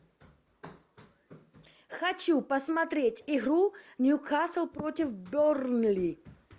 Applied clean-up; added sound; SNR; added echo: none; none; none; none.